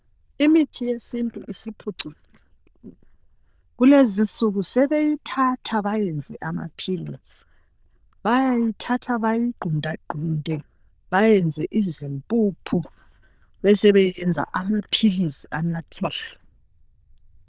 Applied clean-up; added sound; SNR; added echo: neural diffusion model UNIVERSE++.